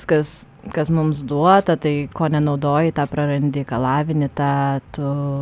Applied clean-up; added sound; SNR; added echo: none; none; none; none.